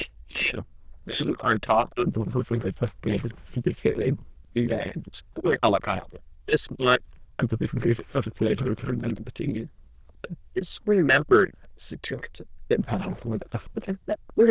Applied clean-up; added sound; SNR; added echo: neural diffusion model UNIVERSE++.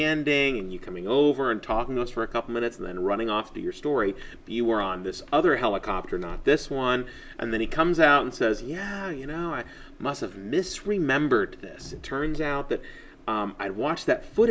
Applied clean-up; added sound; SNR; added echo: none; none; none; none.